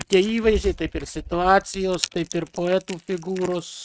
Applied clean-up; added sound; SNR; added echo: neural mask model RNNoise.